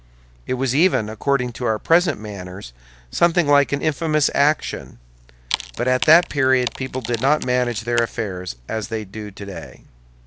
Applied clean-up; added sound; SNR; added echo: none; Wood; 11 dB; none.